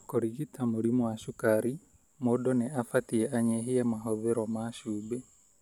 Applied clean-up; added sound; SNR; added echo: none; none; none; none.